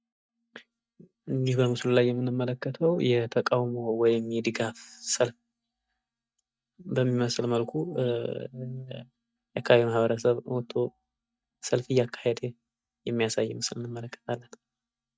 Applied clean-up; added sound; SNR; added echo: neural mask model DeepFilterNet 3.